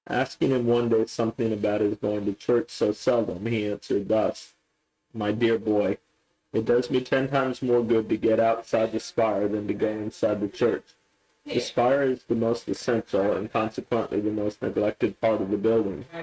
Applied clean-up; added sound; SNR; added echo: neural mask model RNNoise.